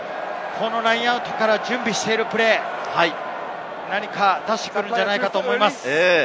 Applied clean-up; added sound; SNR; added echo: none; none; none; none.